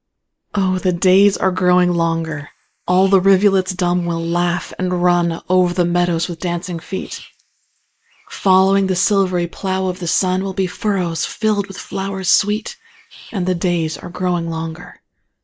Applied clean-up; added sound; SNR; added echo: neural mask model Resemble Enhance denoiser.